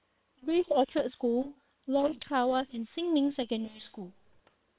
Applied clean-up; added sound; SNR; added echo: neural separator model SepFormer WHAM!.